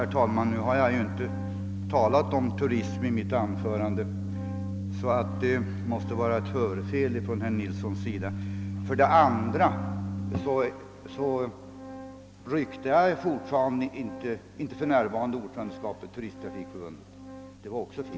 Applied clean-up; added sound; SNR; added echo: none; Organ; 17 dB; none.